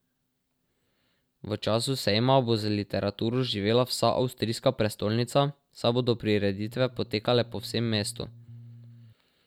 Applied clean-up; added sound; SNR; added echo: none; Bass guitar; 19 dB; none.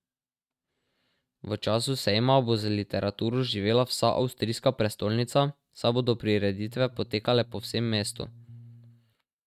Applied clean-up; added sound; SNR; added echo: neural mask model RNNoise.